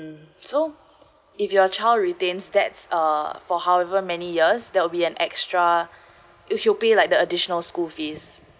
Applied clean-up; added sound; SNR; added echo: none; none; none; none.